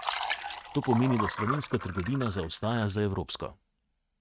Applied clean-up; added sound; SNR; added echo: neural mask model RNNoise.